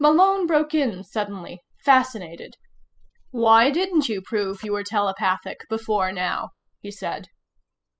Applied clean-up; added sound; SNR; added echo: classical method spectral subtraction.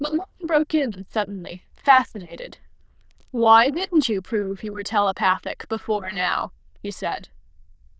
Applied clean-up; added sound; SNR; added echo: neural diffusion model UNIVERSE++.